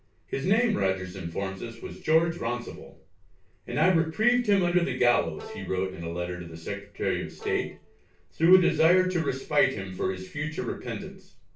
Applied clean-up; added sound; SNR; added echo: none; Bowed string instrument; 19 dB; reverberation time 0.3 s.